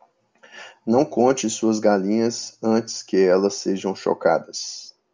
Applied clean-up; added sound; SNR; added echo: none; none; none; none.